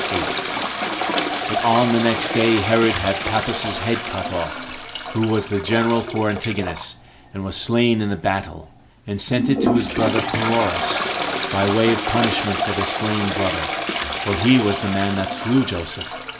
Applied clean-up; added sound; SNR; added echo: none; Toilet flush; 2 dB; none.